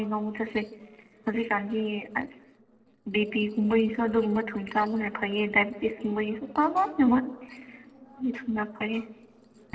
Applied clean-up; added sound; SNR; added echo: neural separator model SepFormer DNS4.